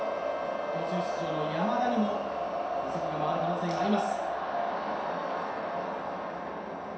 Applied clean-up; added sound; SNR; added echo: none; Trumpet; 17 dB; reverberation time 0.7 s.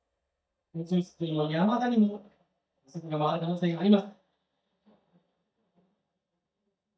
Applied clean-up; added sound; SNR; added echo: neural mask model DeepFilterNet 3.